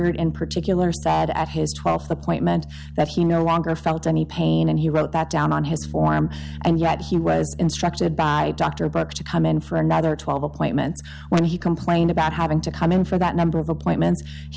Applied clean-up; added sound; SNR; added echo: none; Bass guitar; 13 dB; none.